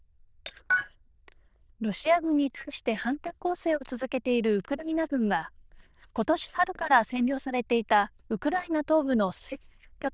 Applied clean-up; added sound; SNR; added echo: neural diffusion model UNIVERSE++.